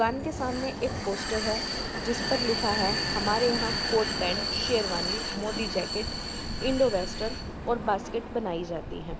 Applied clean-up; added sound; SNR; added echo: none; Vehicle; 2 dB; none.